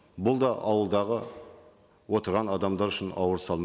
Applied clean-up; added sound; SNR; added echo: none; none; none; none.